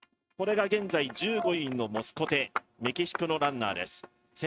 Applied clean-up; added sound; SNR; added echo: neural mask model RNNoise.